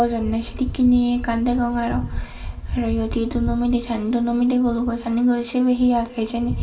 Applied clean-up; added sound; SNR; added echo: none; none; none; reverberation time 2.6 s.